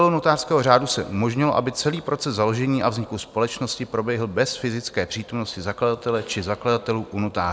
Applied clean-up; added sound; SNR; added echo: none; none; none; none.